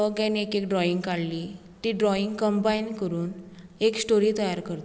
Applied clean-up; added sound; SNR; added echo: none; none; none; none.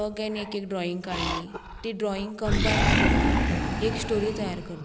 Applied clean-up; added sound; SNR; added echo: none; Animal; -4 dB; none.